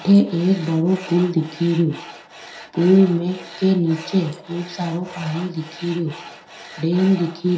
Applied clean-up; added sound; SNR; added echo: none; Tools; 18 dB; reverberation time 0.7 s.